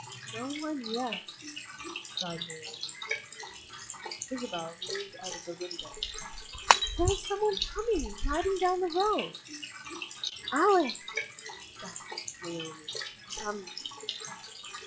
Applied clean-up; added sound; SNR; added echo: classical method log-MMSE.